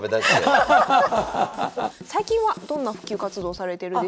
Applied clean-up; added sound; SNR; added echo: none; Drum kit; 20 dB; none.